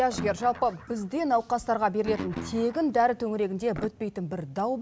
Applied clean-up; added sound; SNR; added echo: none; Guitar; 13 dB; none.